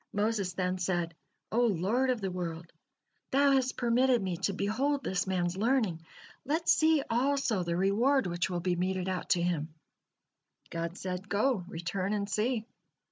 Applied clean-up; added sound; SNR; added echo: none; none; none; none.